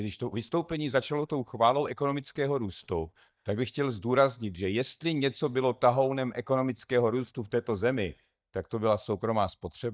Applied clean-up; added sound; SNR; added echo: neural mask model DeepFilterNet 3.